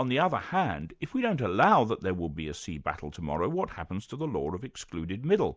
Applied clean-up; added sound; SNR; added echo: none; none; none; none.